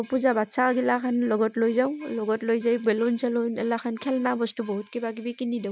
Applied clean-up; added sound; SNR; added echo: none; none; none; none.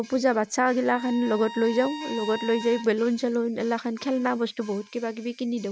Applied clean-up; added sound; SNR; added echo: none; Bowed string instrument; 14 dB; none.